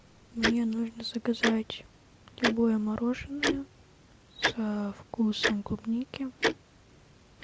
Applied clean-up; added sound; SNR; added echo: none; Tick-tock; 3 dB; none.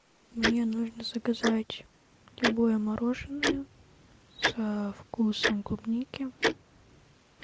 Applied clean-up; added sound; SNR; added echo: neural mask model Resemble Enhance denoiser.